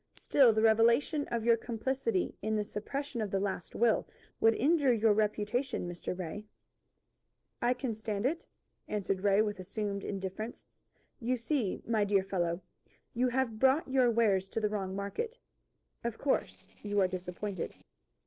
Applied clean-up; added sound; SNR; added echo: neural separator model SepFormer DNS4.